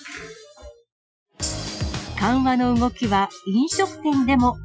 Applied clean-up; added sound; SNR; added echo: classical method Wiener filter.